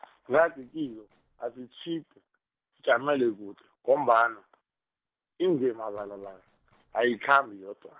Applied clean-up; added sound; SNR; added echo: neural separator model SepFormer DNS4.